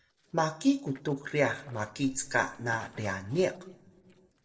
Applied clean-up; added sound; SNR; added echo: neural separator model SepFormer DNS4.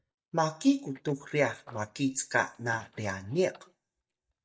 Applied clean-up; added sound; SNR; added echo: neural mask model DeepFilterNet 3.